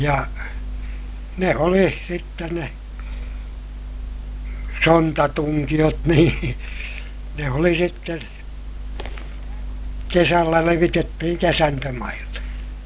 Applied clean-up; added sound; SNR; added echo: none; none; none; none.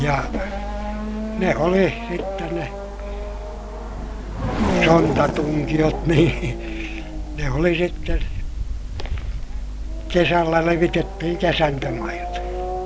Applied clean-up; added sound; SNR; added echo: none; Race car, auto racing / Accelerating, revving, vroom; 5 dB; none.